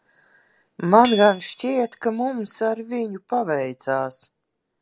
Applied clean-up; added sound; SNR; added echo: none; Hammer / Chink, clink; 18 dB; none.